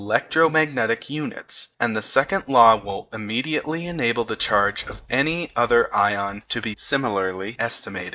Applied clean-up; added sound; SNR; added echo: neural mask model DeepFilterNet 3.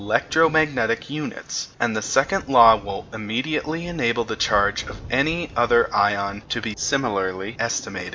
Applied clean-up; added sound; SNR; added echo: none; Thunder; 19 dB; none.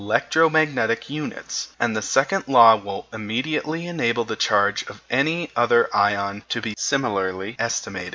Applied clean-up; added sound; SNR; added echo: none; none; none; none.